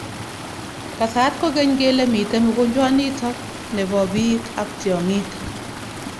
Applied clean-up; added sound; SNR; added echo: none; Stream; 11 dB; none.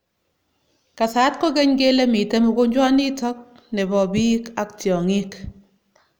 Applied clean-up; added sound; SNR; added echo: none; none; none; none.